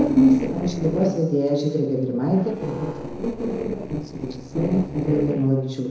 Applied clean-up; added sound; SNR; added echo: neural separator model SepFormer DNS4.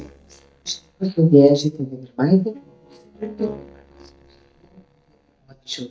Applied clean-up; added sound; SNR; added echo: neural mask model DeepFilterNet 3.